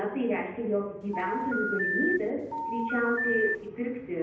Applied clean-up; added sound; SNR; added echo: none; Telephone; 1 dB; reverberation time 0.9 s.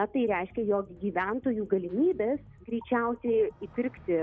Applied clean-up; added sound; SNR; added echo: none; none; none; none.